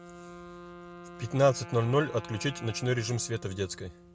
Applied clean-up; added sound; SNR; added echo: none; Wind instrument, woodwind instrument; 15 dB; none.